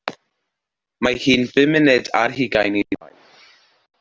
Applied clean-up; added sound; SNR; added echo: none; none; none; none.